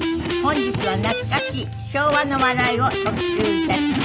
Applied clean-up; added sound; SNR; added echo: none; Electric guitar; 0 dB; none.